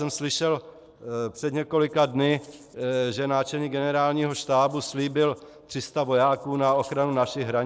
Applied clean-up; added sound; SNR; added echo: neural separator model SepFormer DNS4.